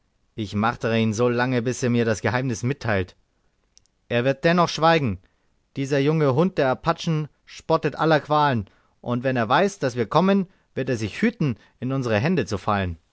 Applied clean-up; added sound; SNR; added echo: none; none; none; none.